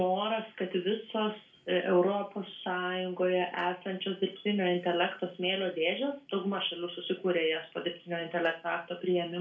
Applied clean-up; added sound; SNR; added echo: none; none; none; reverberation time 0.3 s.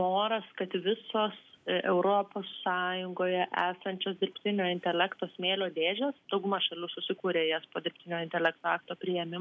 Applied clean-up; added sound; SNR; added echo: none; none; none; none.